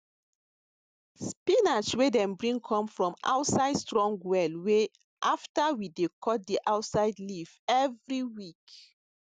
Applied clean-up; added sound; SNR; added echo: none; none; none; none.